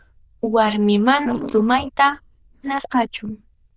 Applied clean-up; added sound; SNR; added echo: neural diffusion model UNIVERSE++.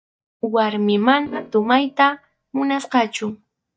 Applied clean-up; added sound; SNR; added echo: neural mask model DeepFilterNet 3.